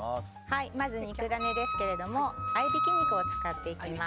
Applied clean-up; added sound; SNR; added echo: none; Wind instrument, woodwind instrument; -1 dB; none.